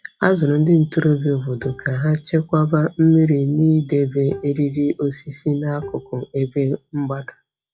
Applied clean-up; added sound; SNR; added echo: classical method log-MMSE.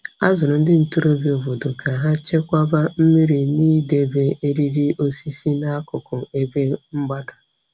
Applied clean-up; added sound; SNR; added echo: none; none; none; none.